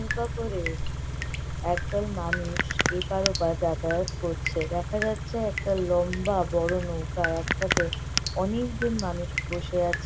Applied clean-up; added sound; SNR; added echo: none; Drip + Idling / Car; 1 dB; none.